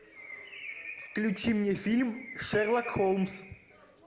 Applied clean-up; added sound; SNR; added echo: none; Bird; 14 dB; reverberation time 0.9 s.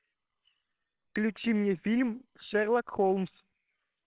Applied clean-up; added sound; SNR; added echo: neural separator model SepFormer WHAMR!.